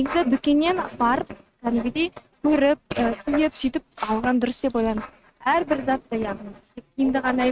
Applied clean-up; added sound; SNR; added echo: neural mask model RNNoise.